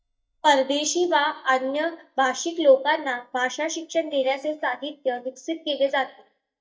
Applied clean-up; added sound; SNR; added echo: neural mask model DeepFilterNet 3.